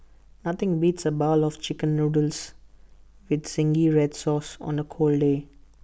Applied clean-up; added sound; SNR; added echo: none; none; none; none.